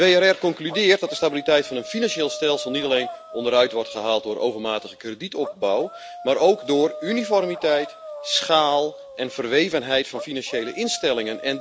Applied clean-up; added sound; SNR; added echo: none; Dog; 14 dB; none.